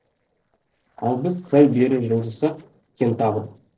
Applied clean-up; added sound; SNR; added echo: neural separator model SepFormer DNS4.